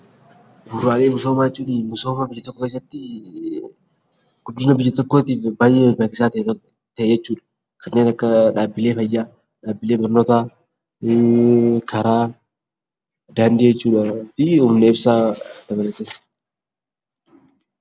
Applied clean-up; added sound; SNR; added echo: none; none; none; none.